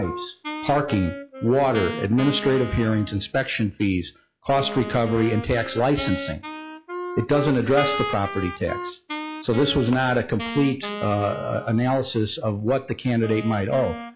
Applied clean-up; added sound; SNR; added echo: classical method log-MMSE.